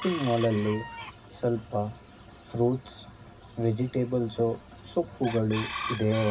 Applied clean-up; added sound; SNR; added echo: none; Chicken, rooster; 12 dB; reverberation time 0.4 s.